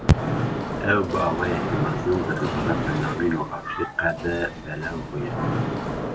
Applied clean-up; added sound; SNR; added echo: none; Mechanisms; 2 dB; none.